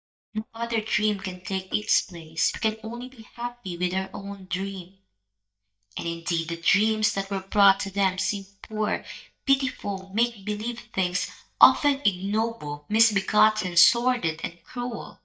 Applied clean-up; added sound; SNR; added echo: neural mask model DeepFilterNet 3.